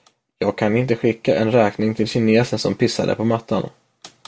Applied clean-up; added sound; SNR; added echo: none; none; none; none.